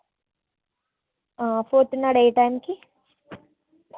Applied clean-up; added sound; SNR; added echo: none; none; none; none.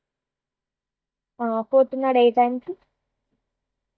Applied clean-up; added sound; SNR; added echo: neural mask model DeepFilterNet 3.